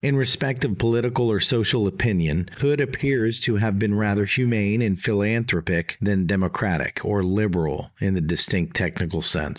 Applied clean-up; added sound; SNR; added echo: neural mask model DeepFilterNet 3.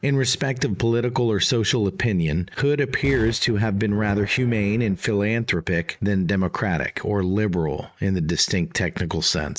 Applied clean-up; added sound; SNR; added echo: neural mask model RNNoise.